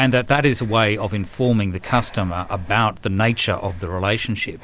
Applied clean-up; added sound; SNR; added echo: none; Breathing; 17 dB; none.